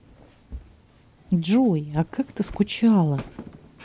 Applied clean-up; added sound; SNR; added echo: none; Walk, footsteps; 19 dB; none.